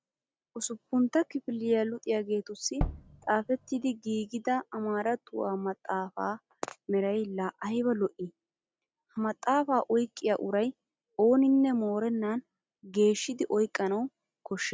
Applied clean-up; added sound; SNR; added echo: none; Tap / Bass drum; 6 dB; none.